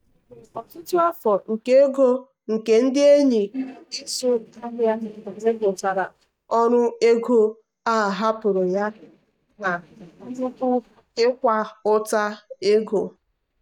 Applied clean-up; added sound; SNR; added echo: neural mask model DeepFilterNet 3.